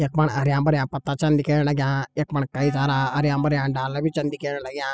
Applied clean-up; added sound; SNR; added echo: classical method spectral subtraction.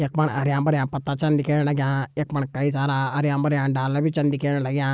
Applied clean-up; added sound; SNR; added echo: neural mask model Resemble Enhance denoiser.